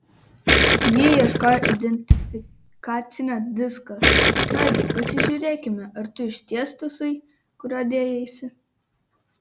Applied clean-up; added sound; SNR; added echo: none; Bass drum + Gurgling; -5 dB; none.